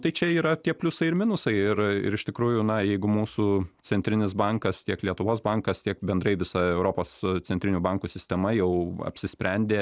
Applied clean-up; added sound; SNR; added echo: none; none; none; none.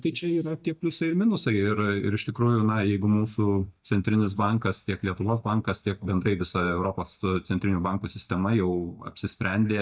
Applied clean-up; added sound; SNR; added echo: neural mask model DeepFilterNet 3.